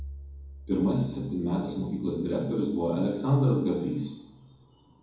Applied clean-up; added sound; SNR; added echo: none; Bowed string instrument; 19 dB; reverberation time 1.2 s.